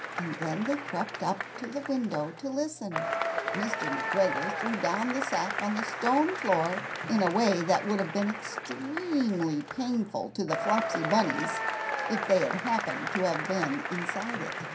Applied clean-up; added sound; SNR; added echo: none; Applause / Crowd / Cheering; 4 dB; reverberation time 0.3 s.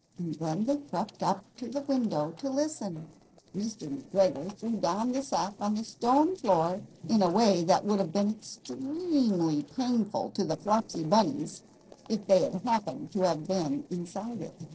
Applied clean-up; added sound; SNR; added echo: neural separator model SepFormer DNS4.